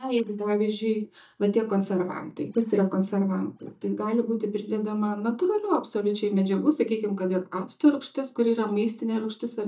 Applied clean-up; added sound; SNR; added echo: neural mask model DeepFilterNet 3.